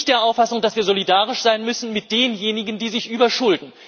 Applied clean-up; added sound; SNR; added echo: none; none; none; none.